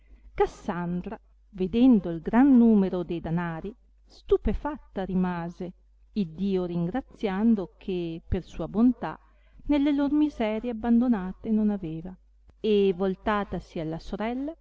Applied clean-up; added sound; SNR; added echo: none; none; none; none.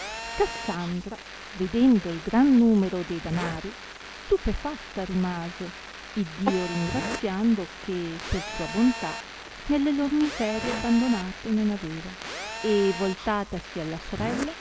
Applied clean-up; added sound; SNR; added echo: none; Telephone + Zipper (clothing); 10 dB; none.